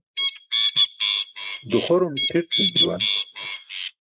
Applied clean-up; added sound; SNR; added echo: neural mask model Resemble Enhance denoiser.